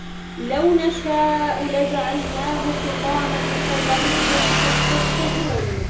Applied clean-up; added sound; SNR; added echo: none; Motorcycle / Engine; -1 dB; reverberation time 0.6 s.